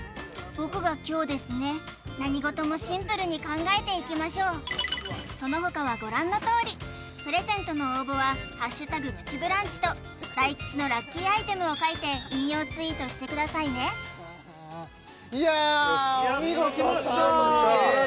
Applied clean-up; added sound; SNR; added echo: none; none; none; none.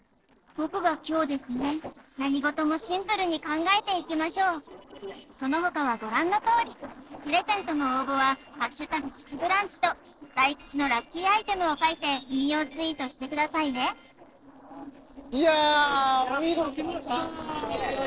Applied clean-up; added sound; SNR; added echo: neural separator model SepFormer DNS4.